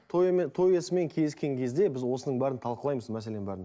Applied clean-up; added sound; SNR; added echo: none; none; none; none.